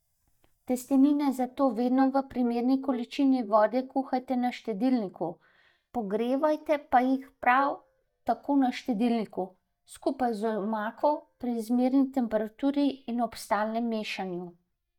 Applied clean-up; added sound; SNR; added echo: neural mask model DeepFilterNet 3.